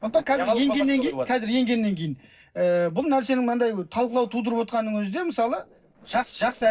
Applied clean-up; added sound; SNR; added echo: neural separator model SepFormer DNS4.